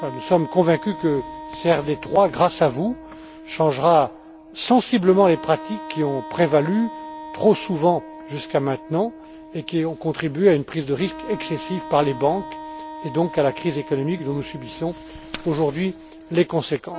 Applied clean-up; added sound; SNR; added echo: none; Wind instrument, woodwind instrument; 15 dB; none.